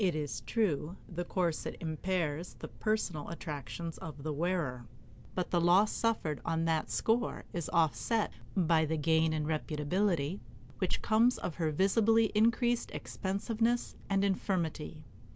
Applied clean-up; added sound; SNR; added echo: none; none; none; none.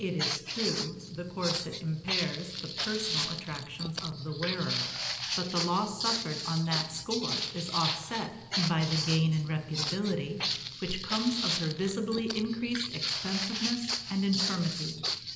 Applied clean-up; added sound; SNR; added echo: none; Walk, footsteps; 2 dB; reverberation time 0.9 s.